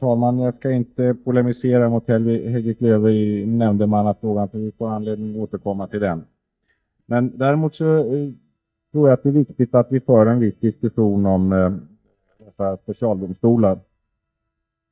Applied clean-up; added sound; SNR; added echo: neural mask model DeepFilterNet 3.